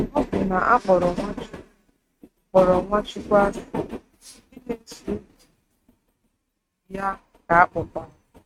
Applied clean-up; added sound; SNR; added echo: neural mask model RNNoise.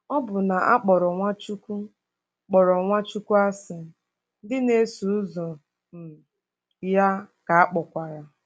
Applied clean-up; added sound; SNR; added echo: none; none; none; none.